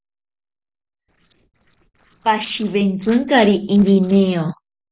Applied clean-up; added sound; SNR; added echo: neural separator model SepFormer DNS4.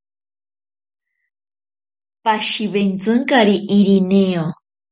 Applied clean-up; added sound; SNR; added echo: none; none; none; none.